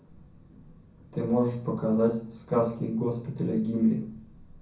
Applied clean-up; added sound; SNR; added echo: none; none; none; reverberation time 0.6 s.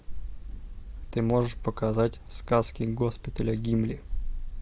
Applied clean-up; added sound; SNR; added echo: none; none; none; none.